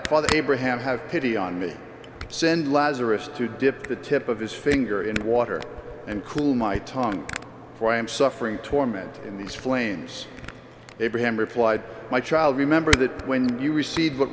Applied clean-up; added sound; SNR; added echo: none; Camera; 13 dB; none.